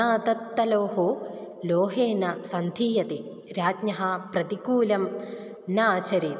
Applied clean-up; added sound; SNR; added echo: none; none; none; none.